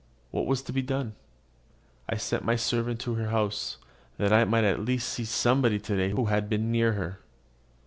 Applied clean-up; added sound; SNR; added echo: none; none; none; none.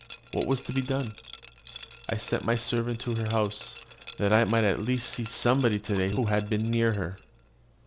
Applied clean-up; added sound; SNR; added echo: none; Liquid; 12 dB; none.